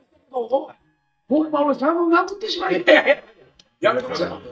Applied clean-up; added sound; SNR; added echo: neural mask model DeepFilterNet 3.